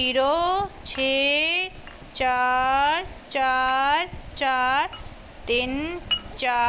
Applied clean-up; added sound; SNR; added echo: none; Glass; 17 dB; none.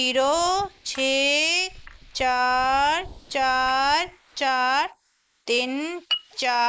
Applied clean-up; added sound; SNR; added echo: neural mask model Resemble Enhance denoiser.